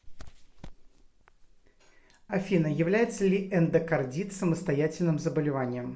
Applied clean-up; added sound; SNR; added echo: none; none; none; none.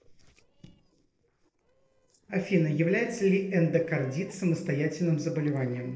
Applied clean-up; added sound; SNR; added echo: neural separator model SepFormer DNS4.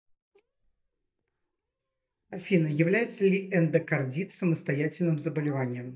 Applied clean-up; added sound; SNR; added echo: neural mask model DeepFilterNet 3.